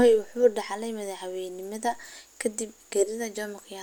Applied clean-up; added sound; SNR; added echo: none; none; none; none.